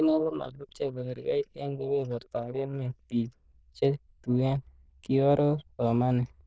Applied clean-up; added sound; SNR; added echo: neural diffusion model UNIVERSE++.